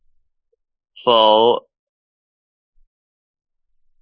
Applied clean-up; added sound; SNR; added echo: neural mask model Resemble Enhance denoiser.